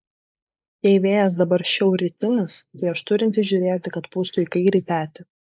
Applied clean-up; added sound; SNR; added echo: neural mask model Resemble Enhance denoiser.